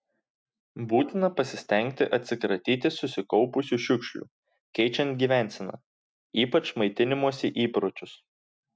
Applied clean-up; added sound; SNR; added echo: none; none; none; none.